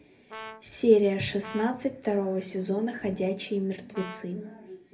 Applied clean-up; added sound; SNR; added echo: none; Brass instrument; 18 dB; reverberation time 0.3 s.